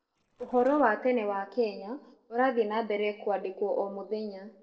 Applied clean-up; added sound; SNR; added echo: neural separator model SepFormer DNS4.